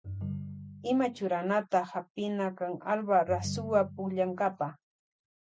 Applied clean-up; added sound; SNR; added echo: none; Ringtone; 10 dB; none.